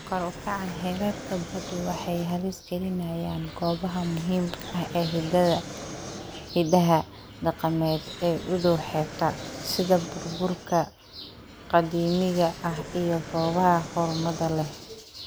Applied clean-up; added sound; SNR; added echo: none; Fixed-wing aircraft, airplane; 13 dB; none.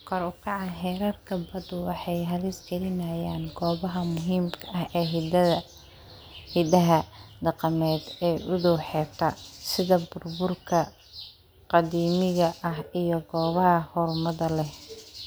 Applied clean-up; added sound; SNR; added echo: none; none; none; none.